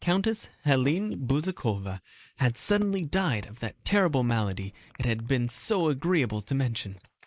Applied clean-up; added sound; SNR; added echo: neural mask model Resemble Enhance denoiser.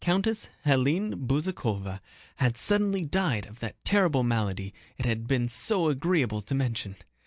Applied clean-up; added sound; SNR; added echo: none; none; none; none.